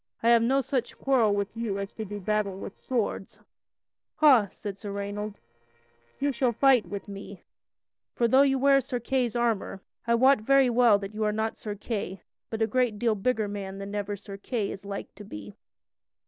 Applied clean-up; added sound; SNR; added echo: neural separator model SepFormer DNS4.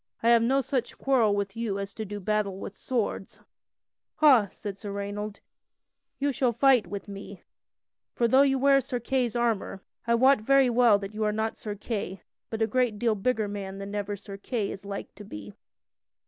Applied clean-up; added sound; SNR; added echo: neural mask model Resemble Enhance denoiser.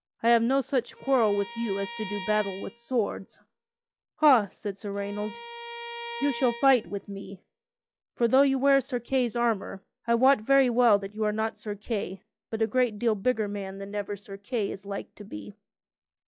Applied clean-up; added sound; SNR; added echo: classical method log-MMSE.